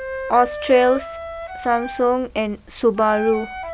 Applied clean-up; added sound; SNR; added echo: none; Wind instrument, woodwind instrument; 12 dB; none.